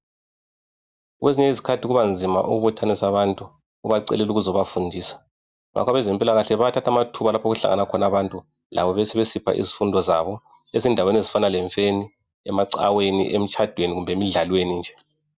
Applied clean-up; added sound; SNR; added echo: none; none; none; none.